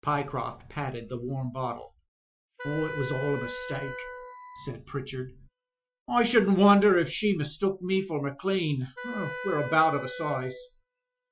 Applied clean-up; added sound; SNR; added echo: classical method Wiener filter.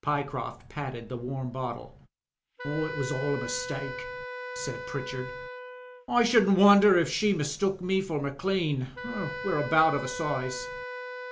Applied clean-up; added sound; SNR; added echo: none; Wind instrument, woodwind instrument; 12 dB; none.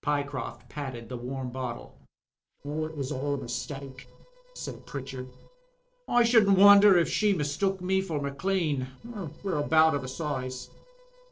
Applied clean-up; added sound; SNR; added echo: neural separator model SepFormer DNS4.